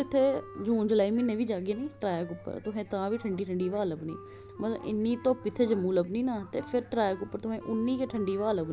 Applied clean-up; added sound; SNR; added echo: none; Wind instrument, woodwind instrument; 19 dB; none.